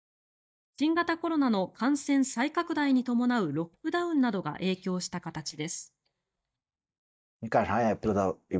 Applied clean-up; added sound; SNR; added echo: neural mask model DeepFilterNet 3.